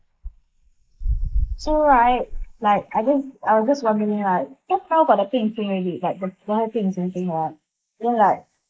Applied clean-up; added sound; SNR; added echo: neural mask model Resemble Enhance denoiser.